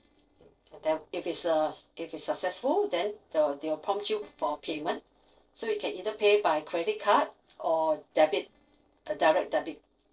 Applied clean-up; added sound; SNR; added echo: neural separator model SepFormer DNS4.